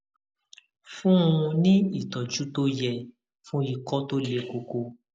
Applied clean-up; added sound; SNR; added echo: none; none; none; none.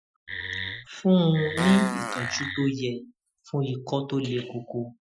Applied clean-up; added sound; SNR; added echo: classical method Wiener filter.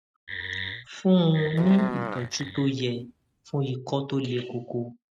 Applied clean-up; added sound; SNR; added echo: neural mask model RNNoise.